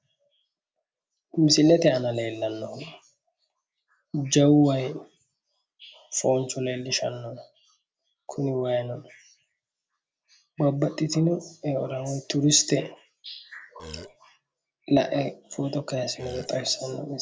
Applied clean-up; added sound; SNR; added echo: none; Burping, eructation; 14 dB; none.